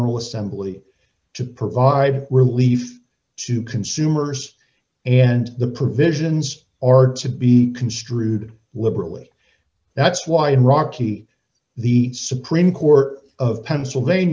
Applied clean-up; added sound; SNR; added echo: none; none; none; none.